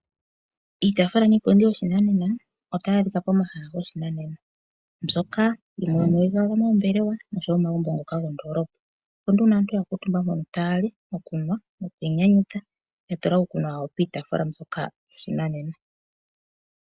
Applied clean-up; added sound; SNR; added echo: none; none; none; none.